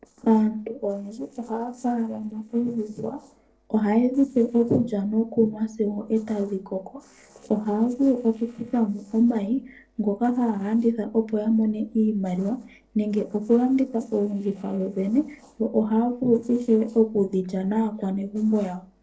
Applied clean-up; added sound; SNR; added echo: neural separator model SepFormer DNS4.